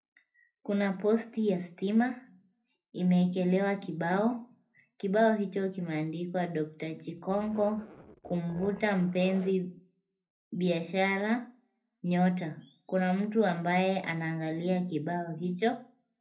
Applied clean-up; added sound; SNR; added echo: none; Zipper (clothing); 19 dB; reverberation time 0.3 s.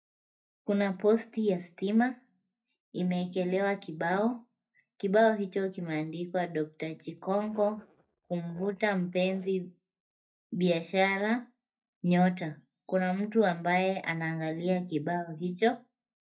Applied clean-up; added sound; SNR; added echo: neural mask model DeepFilterNet 3.